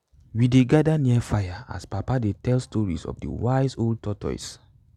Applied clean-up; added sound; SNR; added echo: none; none; none; none.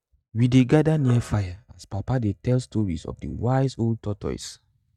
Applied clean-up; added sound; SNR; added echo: neural mask model DeepFilterNet 3.